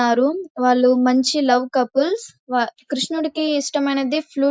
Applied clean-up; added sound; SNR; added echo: neural mask model Resemble Enhance denoiser.